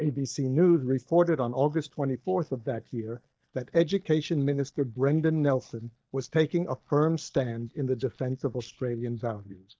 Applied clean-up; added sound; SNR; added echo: neural mask model DeepFilterNet 3.